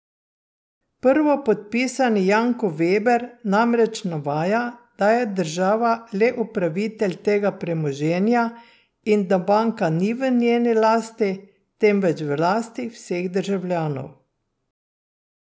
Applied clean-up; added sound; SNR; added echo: none; none; none; none.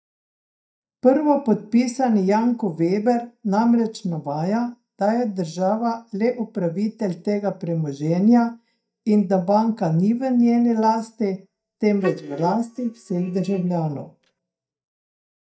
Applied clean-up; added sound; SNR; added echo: neural mask model DeepFilterNet 3.